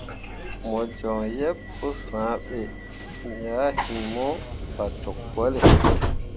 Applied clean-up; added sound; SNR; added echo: none; Train; -3 dB; none.